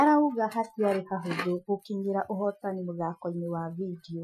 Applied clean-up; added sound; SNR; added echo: classical method Wiener filter.